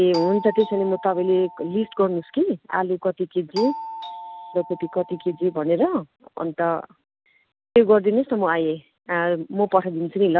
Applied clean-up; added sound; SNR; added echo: none; Doorbell; 14 dB; none.